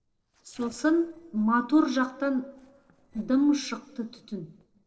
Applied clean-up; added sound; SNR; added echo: neural separator model SepFormer DNS4.